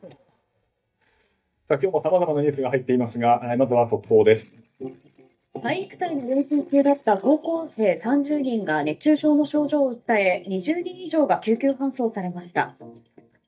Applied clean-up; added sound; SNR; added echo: neural mask model DeepFilterNet 3.